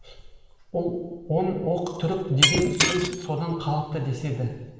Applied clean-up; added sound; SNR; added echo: none; Shatter; 0 dB; reverberation time 1.2 s.